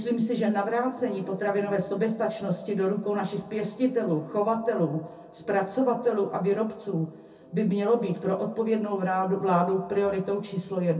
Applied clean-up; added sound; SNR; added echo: none; none; none; reverberation time 0.3 s.